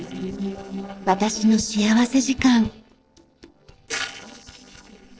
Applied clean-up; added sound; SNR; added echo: neural separator model SepFormer DNS4.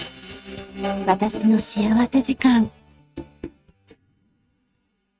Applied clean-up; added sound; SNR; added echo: neural mask model RNNoise.